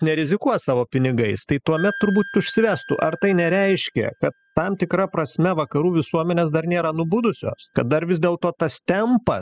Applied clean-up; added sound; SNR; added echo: classical method spectral subtraction.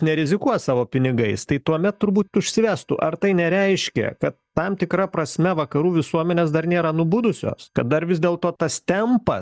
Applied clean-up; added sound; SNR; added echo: neural mask model DeepFilterNet 3.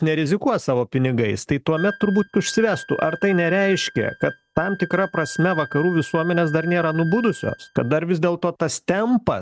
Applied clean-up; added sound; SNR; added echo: neural mask model RNNoise.